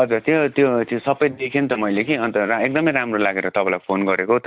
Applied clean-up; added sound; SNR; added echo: none; none; none; none.